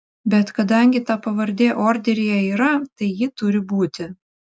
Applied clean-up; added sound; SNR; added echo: none; none; none; none.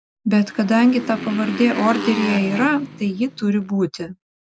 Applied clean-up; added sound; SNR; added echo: none; Motorcycle; 10 dB; none.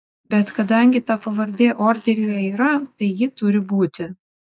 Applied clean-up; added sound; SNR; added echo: neural mask model DeepFilterNet 3.